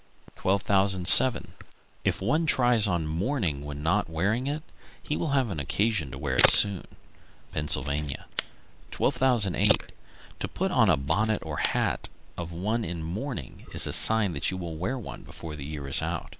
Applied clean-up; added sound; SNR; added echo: neural mask model Resemble Enhance denoiser.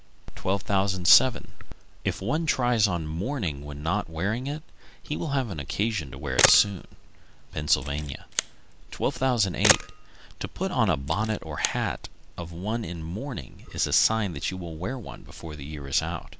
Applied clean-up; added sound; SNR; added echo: none; Camera; 5 dB; none.